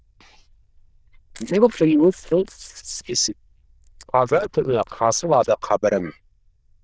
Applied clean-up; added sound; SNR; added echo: neural diffusion model UNIVERSE++.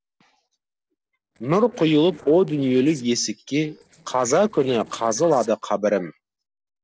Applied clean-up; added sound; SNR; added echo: neural separator model SepFormer DNS4.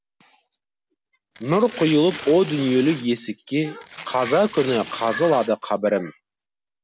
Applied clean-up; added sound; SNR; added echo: none; Tearing; 13 dB; none.